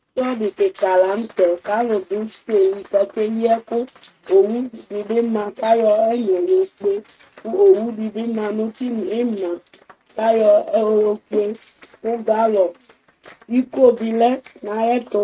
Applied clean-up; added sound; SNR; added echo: neural mask model RNNoise.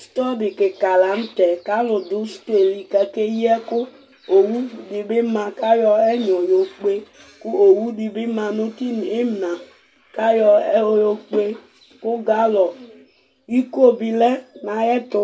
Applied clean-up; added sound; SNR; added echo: none; none; none; none.